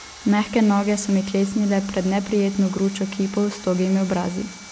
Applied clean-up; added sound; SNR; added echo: none; Sawing; 19 dB; none.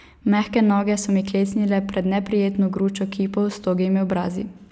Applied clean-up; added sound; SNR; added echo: none; none; none; none.